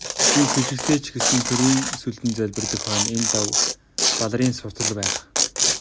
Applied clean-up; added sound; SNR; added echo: none; Tearing; -1 dB; none.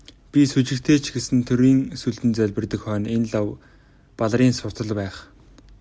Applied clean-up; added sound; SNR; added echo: none; none; none; none.